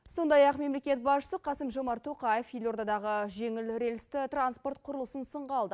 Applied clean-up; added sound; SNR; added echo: none; none; none; none.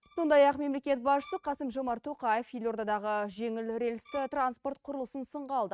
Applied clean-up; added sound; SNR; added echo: neural mask model RNNoise.